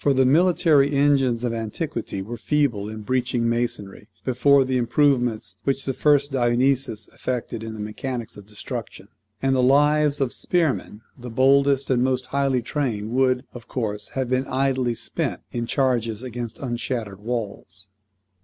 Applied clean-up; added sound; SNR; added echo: none; none; none; none.